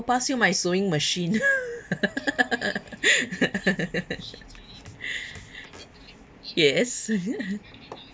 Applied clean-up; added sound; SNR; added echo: none; none; none; none.